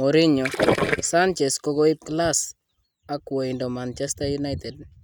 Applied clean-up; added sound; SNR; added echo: neural mask model RNNoise.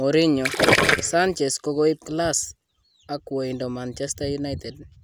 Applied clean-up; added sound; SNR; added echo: none; Gurgling; 2 dB; none.